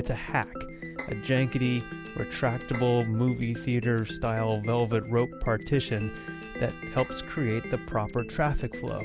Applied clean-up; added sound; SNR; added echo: none; Bowed string instrument + Bowed string instrument; 18 dB; none.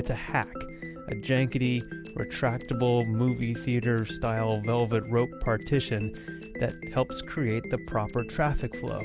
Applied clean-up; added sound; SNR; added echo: none; none; none; none.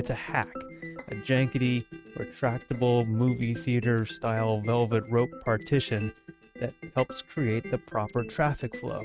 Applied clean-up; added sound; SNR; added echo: neural mask model RNNoise.